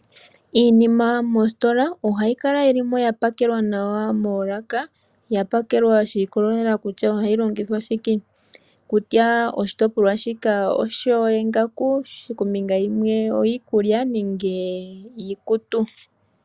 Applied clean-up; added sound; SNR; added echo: none; none; none; none.